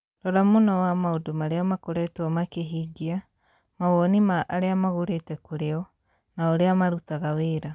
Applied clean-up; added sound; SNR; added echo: none; none; none; none.